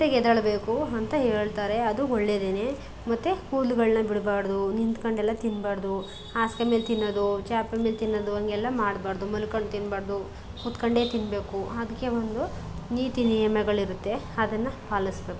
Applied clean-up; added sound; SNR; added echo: none; none; none; none.